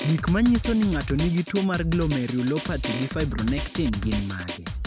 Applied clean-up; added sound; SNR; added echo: none; Drum; 6 dB; none.